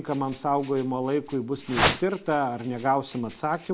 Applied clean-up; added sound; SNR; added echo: none; Rattle (instrument) + Whoosh, swoosh, swish; 6 dB; none.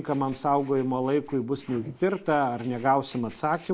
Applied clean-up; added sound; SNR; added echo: neural mask model Resemble Enhance denoiser.